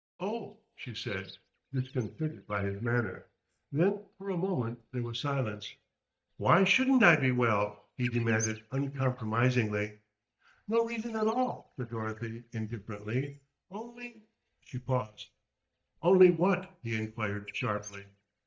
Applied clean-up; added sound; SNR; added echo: neural mask model DeepFilterNet 3.